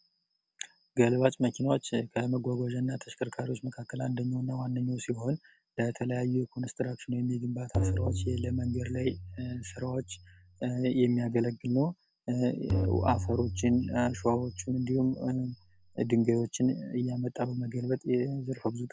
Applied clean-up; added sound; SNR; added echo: none; Tabla; 5 dB; none.